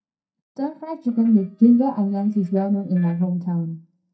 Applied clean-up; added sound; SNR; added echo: neural mask model DeepFilterNet 3.